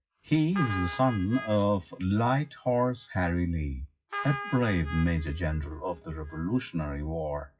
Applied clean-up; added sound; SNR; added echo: classical method WPE with log-MMSE.